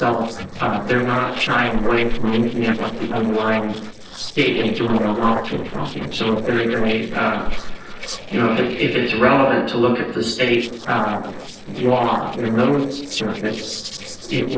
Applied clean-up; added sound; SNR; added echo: neural separator model SepFormer DNS4.